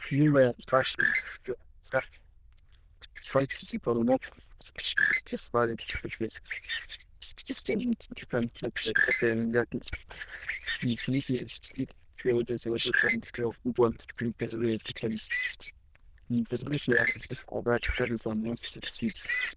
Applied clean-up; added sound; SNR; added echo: neural diffusion model UNIVERSE++.